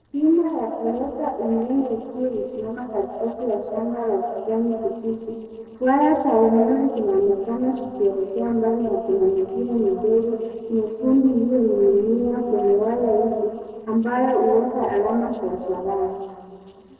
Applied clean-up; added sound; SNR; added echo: neural separator model SepFormer DNS4.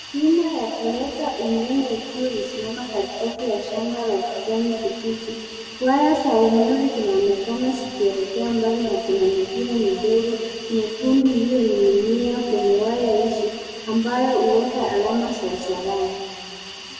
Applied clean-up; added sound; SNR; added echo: none; Hiss; 16 dB; reverberation time 2.2 s.